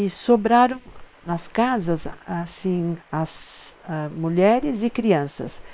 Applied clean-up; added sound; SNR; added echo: neural separator model SepFormer WHAM!.